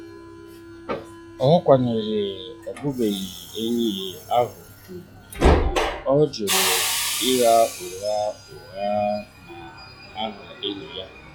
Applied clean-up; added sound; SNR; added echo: classical method log-MMSE.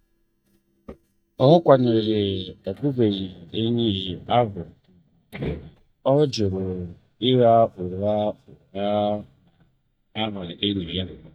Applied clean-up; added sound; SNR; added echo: neural mask model DeepFilterNet 3.